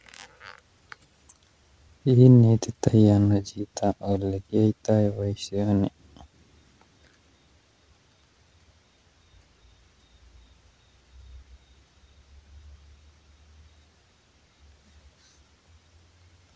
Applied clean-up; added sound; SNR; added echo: none; none; none; none.